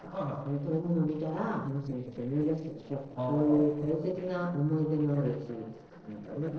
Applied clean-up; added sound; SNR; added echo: neural separator model SepFormer DNS4.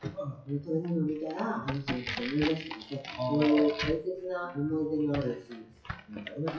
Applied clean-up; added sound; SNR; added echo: classical method WPE with log-MMSE.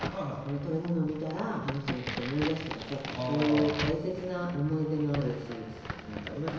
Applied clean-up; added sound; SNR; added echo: none; Crack; 8 dB; reverberation time 1.0 s.